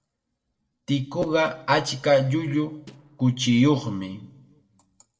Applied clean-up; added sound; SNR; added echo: neural separator model SepFormer DNS4.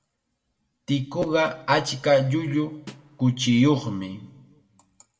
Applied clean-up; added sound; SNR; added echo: none; Snare drum; 20 dB; reverberation time 0.8 s.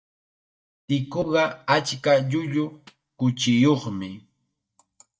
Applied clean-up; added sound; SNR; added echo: neural mask model DeepFilterNet 3.